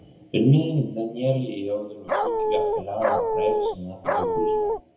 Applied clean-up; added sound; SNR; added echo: none; Dog; -3 dB; reverberation time 0.6 s.